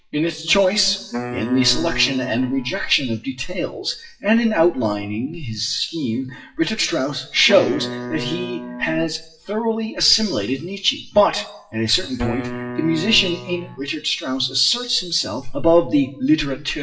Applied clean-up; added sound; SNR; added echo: classical method WPE with log-MMSE.